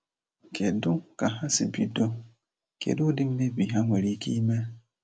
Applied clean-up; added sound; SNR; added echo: none; none; none; none.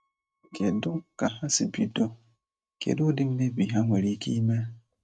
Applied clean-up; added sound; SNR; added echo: neural mask model RNNoise.